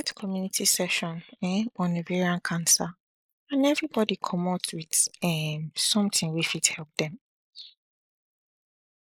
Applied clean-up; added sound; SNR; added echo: neural mask model Resemble Enhance denoiser.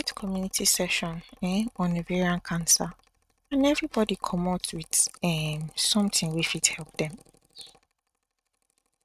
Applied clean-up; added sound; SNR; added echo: neural mask model RNNoise.